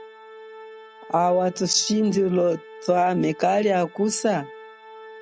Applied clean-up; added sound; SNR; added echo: none; Organ; 19 dB; none.